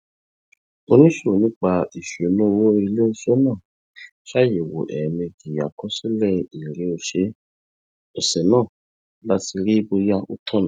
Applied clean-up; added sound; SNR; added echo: none; none; none; none.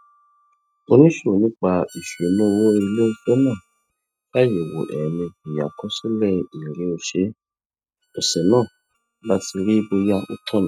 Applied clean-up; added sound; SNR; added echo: neural mask model RNNoise.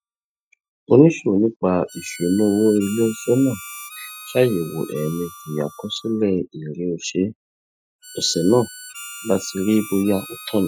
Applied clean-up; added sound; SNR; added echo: classical method Wiener filter.